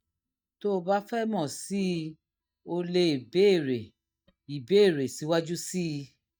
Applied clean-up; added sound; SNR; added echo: neural mask model DeepFilterNet 3.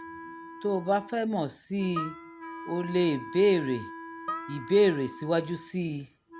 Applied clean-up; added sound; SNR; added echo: none; Harp + Wind instrument, woodwind instrument; 13 dB; none.